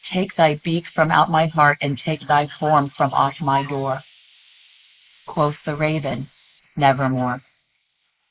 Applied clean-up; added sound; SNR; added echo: neural mask model Resemble Enhance denoiser.